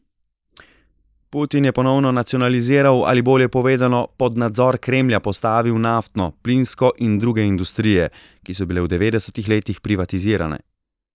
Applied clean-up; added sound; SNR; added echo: neural mask model Resemble Enhance denoiser.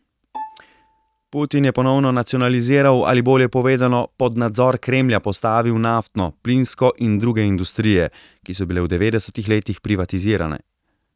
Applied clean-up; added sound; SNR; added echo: neural mask model RNNoise.